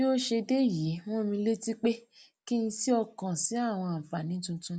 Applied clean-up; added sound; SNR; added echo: none; none; none; none.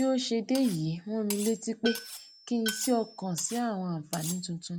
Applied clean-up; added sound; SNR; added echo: none; Cutlery, silverware + Tools; 11 dB; none.